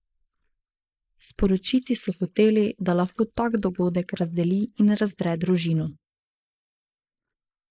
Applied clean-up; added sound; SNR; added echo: neural mask model Resemble Enhance denoiser.